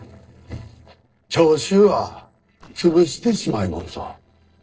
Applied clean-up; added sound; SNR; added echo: neural separator model SepFormer DNS4.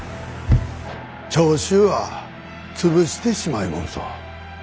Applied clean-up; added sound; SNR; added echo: none; none; none; none.